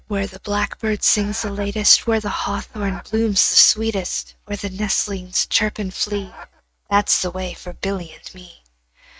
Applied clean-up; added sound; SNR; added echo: neural mask model RNNoise.